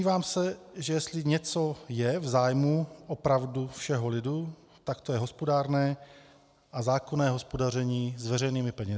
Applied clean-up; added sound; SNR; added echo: none; none; none; none.